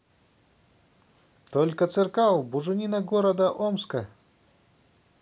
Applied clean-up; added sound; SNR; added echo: none; none; none; none.